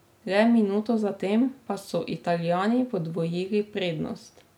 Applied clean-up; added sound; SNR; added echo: none; none; none; none.